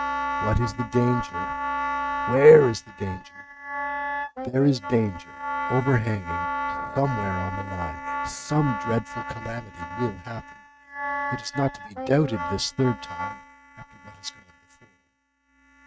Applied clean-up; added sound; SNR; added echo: neural mask model RNNoise.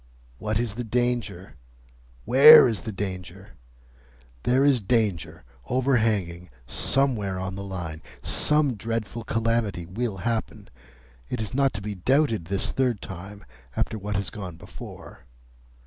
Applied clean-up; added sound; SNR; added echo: none; none; none; none.